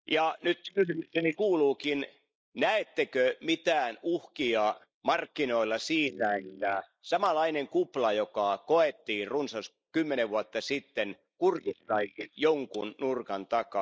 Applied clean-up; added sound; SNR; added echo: neural mask model Resemble Enhance denoiser.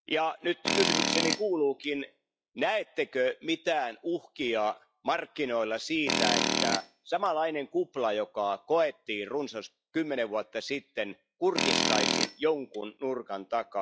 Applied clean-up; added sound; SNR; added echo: classical method log-MMSE.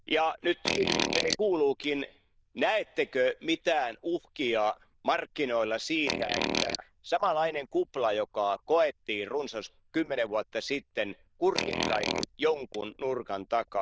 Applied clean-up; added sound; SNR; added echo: neural diffusion model UNIVERSE++.